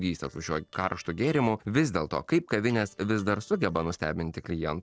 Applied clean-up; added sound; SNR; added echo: neural separator model SepFormer DNS4.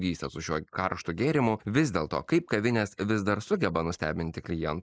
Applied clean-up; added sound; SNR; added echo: neural mask model Resemble Enhance denoiser.